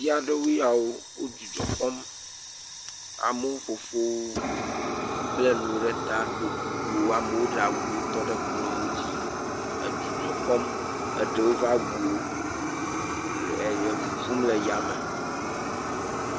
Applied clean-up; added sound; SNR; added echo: none; Fire; 2 dB; none.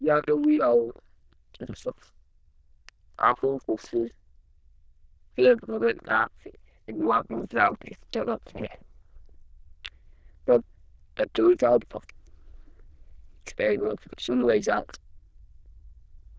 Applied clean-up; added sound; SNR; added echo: neural diffusion model UNIVERSE++.